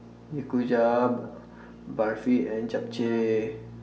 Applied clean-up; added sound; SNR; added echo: none; Keyboard (musical); 15 dB; reverberation time 0.4 s.